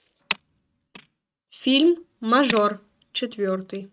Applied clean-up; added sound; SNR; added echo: neural mask model RNNoise.